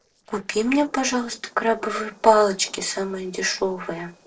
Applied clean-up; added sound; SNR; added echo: neural separator model SepFormer DNS4.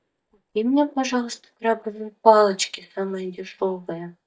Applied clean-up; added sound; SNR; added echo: neural mask model DeepFilterNet 3.